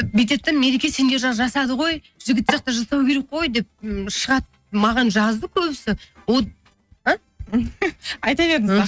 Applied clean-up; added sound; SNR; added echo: neural mask model RNNoise.